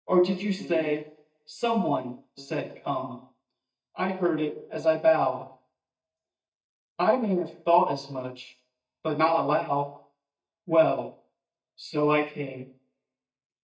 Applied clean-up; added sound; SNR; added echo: neural mask model DeepFilterNet 3.